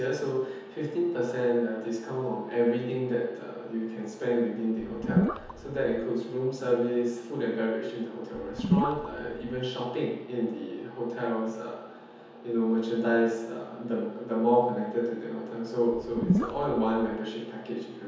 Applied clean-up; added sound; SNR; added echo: none; Gurgling / Liquid; 1 dB; reverberation time 0.9 s.